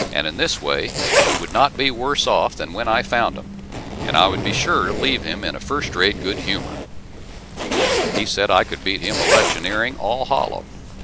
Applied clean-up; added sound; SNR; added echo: none; Zipper (clothing); 3 dB; none.